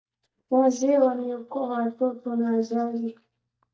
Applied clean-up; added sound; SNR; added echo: neural mask model DeepFilterNet 3.